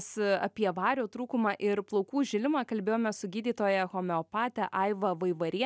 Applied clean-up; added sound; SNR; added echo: none; none; none; none.